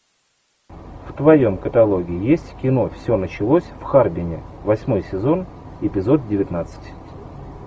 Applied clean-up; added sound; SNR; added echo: none; none; none; none.